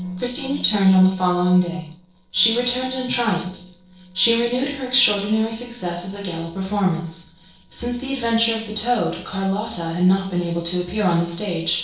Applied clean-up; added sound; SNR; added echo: neural separator model SepFormer DNS4.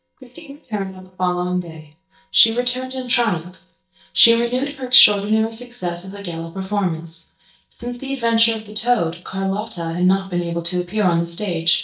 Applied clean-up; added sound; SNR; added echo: neural mask model DeepFilterNet 3.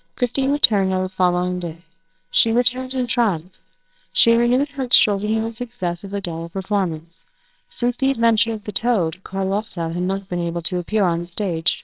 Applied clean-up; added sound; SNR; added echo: neural separator model SepFormer WHAMR!.